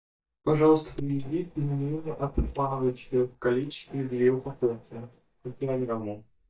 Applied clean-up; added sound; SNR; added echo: neural mask model DeepFilterNet 3.